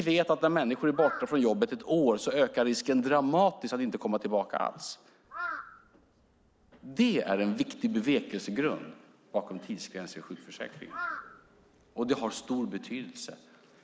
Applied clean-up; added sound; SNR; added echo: none; Crow; 13 dB; none.